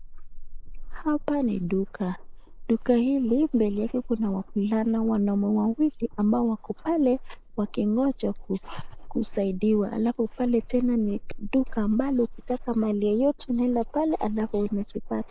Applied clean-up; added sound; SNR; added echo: neural mask model Resemble Enhance denoiser.